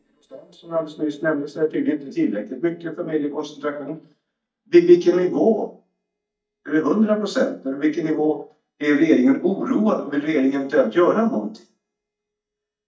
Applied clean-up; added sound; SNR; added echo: neural mask model DeepFilterNet 3.